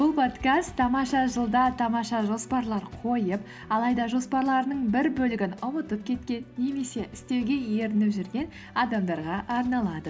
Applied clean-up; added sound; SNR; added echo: none; none; none; none.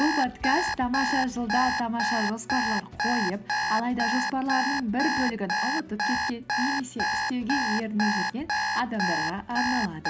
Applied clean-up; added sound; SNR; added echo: none; Alarm; 0 dB; none.